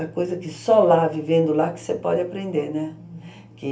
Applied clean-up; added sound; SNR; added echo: none; none; none; reverberation time 0.3 s.